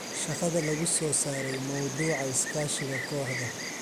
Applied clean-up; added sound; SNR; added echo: none; Insect; 5 dB; none.